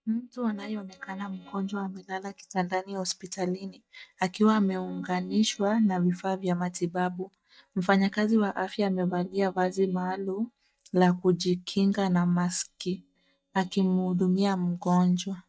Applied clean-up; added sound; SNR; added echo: neural mask model DeepFilterNet 3.